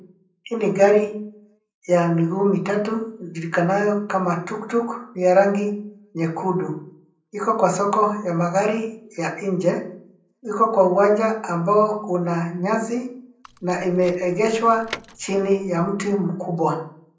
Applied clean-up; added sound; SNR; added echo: none; Door / Car; 19 dB; reverberation time 0.6 s.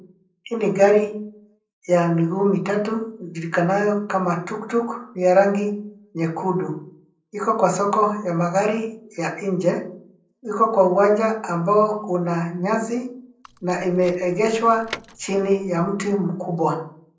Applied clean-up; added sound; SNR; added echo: neural separator model SepFormer DNS4.